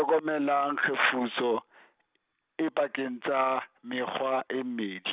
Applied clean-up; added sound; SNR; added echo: none; none; none; none.